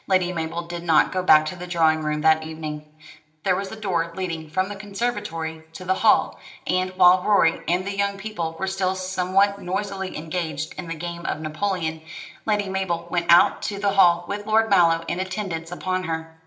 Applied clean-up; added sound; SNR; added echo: none; none; none; reverberation time 0.9 s.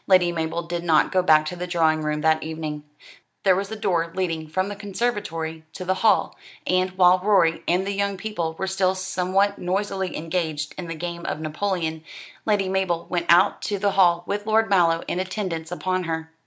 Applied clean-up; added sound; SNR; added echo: none; none; none; none.